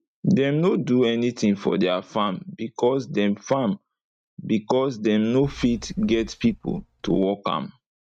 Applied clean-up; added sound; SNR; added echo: neural mask model RNNoise.